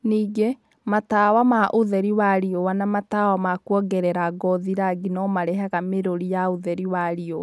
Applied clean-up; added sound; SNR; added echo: none; none; none; none.